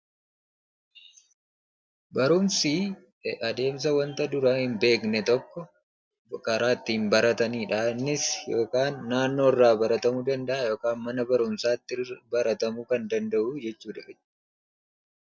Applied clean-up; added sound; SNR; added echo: none; none; none; none.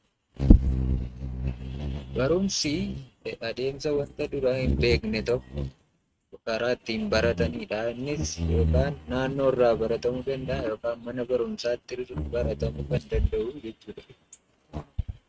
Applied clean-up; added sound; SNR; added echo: neural mask model RNNoise.